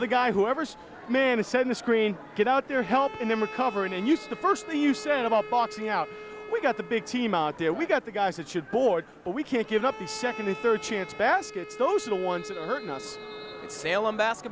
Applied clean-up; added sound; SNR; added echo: none; Bowed string instrument; 16 dB; none.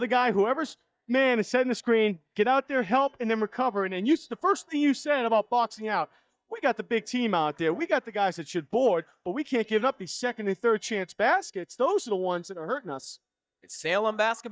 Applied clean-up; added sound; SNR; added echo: neural mask model DeepFilterNet 3.